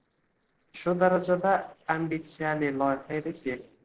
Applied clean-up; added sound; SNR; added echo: neural separator model SepFormer DNS4.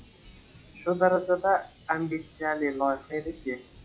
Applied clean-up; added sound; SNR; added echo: classical method WPE with log-MMSE.